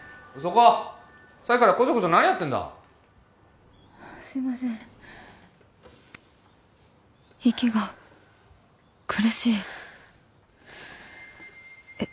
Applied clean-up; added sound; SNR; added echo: none; none; none; none.